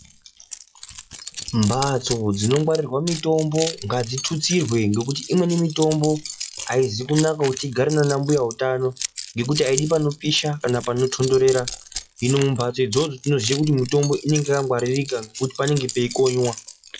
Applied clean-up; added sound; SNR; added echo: classical method log-MMSE.